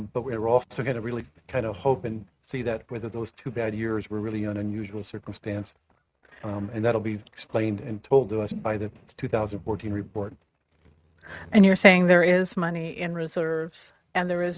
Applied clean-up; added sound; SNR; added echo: neural mask model RNNoise.